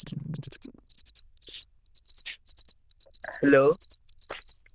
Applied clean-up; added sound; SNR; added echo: neural diffusion model UNIVERSE++.